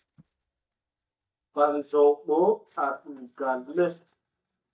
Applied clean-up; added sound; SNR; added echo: neural mask model DeepFilterNet 3.